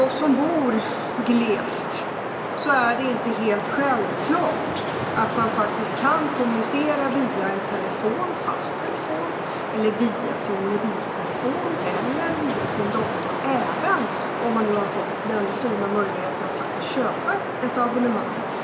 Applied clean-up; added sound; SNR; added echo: none; Wind; 2 dB; reverberation time 1.6 s.